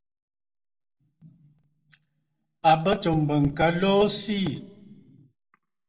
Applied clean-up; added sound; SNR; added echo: none; none; none; reverberation time 0.6 s.